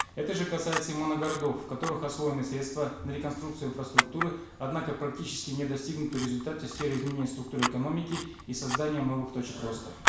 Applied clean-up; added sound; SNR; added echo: none; Camera; 4 dB; reverberation time 0.7 s.